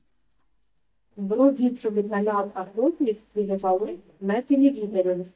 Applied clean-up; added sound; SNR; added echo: neural mask model DeepFilterNet 3.